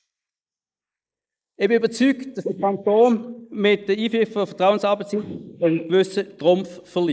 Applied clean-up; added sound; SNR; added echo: neural mask model Resemble Enhance denoiser.